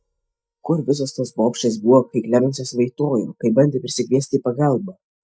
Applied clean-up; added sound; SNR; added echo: neural mask model DeepFilterNet 3.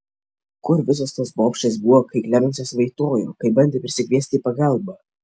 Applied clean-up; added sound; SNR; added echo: none; none; none; none.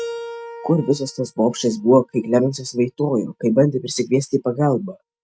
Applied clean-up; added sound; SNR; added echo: neural mask model RNNoise.